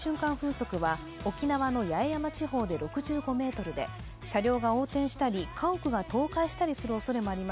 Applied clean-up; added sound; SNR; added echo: none; none; none; none.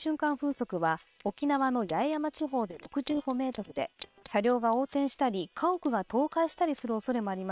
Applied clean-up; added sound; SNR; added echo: neural separator model SepFormer WHAM!.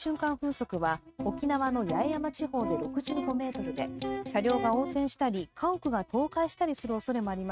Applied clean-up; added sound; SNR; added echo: neural mask model RNNoise.